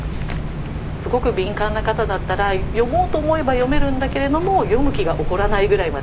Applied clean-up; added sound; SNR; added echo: none; Cricket; 2 dB; none.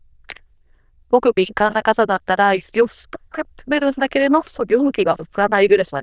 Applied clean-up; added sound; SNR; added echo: neural diffusion model UNIVERSE++.